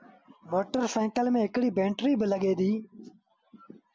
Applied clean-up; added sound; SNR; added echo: none; none; none; none.